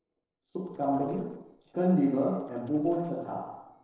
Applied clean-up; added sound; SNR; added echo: neural separator model SepFormer DNS4.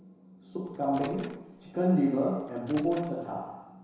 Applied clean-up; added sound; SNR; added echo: none; Microwave oven; 19 dB; reverberation time 1.0 s.